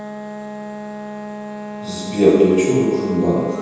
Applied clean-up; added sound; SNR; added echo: none; Wind instrument, woodwind instrument; 11 dB; reverberation time 1.2 s.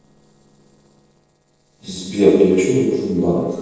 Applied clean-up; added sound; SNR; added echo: neural separator model SepFormer DNS4.